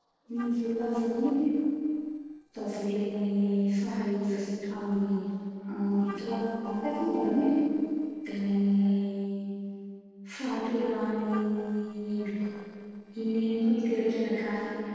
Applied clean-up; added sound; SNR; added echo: neural separator model SepFormer DNS4.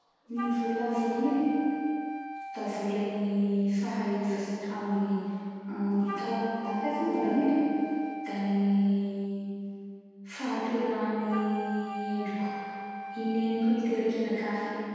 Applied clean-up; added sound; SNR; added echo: none; Wind instrument, woodwind instrument; 10 dB; reverberation time 2.1 s.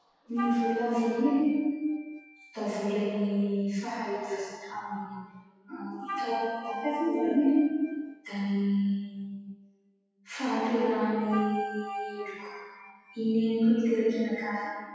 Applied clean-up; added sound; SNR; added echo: classical method WPE with log-MMSE.